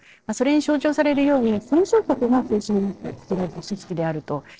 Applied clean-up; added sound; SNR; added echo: neural separator model SepFormer DNS4.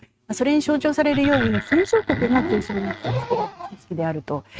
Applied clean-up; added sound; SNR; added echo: neural mask model RNNoise.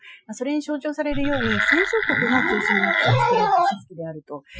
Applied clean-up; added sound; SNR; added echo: classical method Wiener filter.